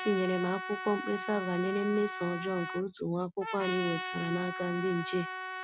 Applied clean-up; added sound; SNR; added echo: none; Trumpet; 7 dB; none.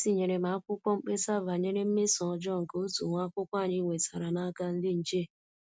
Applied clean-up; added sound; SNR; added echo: none; none; none; none.